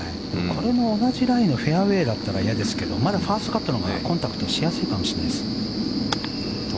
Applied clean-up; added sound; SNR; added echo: none; none; none; none.